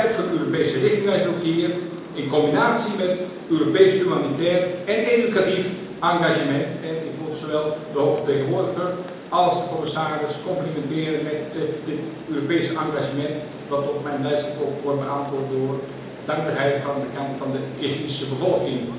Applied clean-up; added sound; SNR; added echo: none; Rain; 14 dB; reverberation time 1.0 s.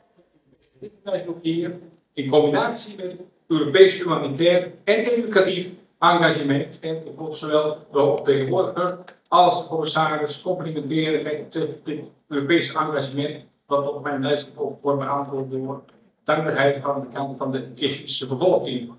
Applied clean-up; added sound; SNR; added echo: neural mask model DeepFilterNet 3.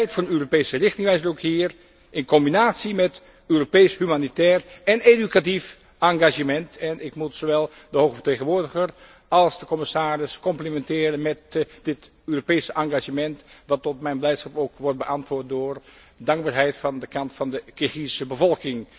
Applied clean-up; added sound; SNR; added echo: none; none; none; none.